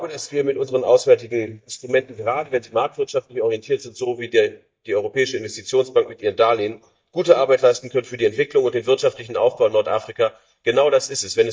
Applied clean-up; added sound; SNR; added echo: neural mask model DeepFilterNet 3.